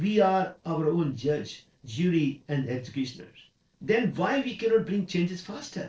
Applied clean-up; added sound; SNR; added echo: neural separator model SepFormer DNS4.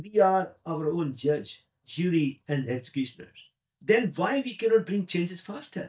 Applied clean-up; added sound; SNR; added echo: neural mask model DeepFilterNet 3.